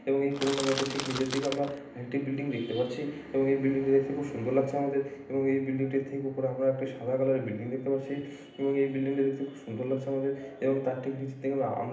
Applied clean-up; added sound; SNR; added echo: none; Crushing; 7 dB; reverberation time 0.8 s.